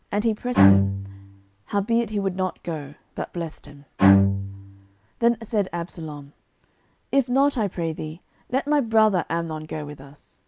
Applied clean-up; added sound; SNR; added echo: none; Bowed string instrument; -3 dB; none.